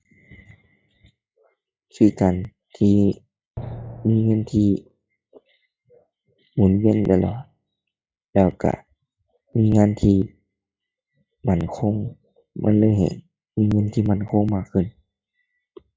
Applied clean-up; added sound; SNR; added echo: classical method log-MMSE.